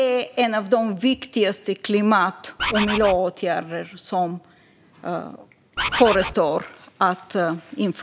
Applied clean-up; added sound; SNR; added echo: none; Bird; 3 dB; none.